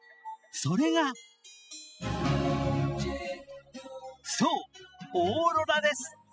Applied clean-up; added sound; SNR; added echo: classical method spectral subtraction.